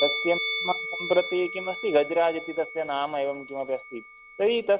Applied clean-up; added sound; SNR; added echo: none; Musical instrument; 6 dB; none.